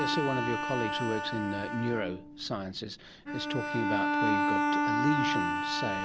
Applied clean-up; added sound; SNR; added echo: none; Bowed string instrument; -3 dB; none.